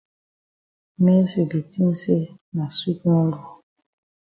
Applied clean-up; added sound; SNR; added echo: none; none; none; none.